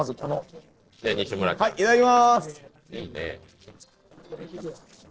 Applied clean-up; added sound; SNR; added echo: neural separator model SepFormer DNS4.